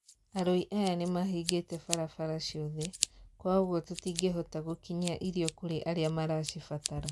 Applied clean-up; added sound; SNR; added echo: none; Scissors; 10 dB; none.